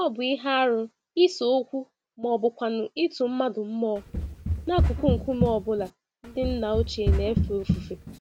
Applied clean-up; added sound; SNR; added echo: none; Run; 0 dB; none.